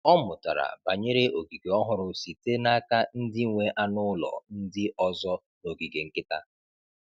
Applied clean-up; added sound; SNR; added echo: none; none; none; none.